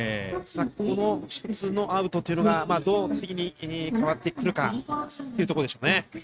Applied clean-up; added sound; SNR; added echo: neural mask model RNNoise.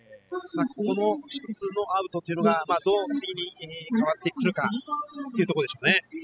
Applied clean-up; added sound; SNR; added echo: classical method spectral subtraction.